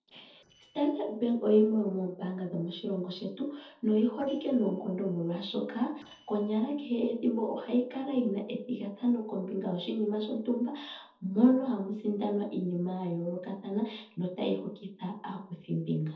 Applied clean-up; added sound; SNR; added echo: neural separator model SepFormer DNS4.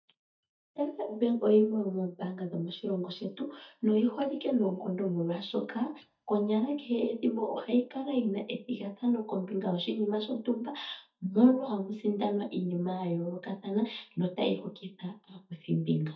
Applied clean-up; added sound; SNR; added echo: neural mask model DeepFilterNet 3.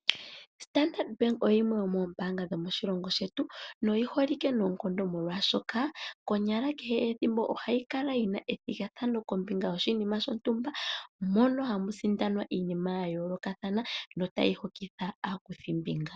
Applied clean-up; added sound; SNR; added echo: none; none; none; none.